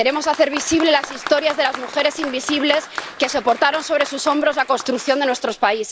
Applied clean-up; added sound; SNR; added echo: none; Applause; 13 dB; none.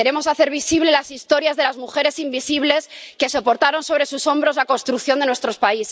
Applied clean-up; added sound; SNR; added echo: none; none; none; none.